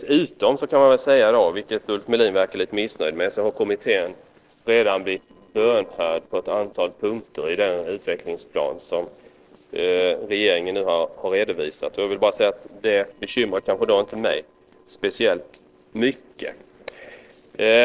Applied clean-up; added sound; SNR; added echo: neural separator model SepFormer DNS4.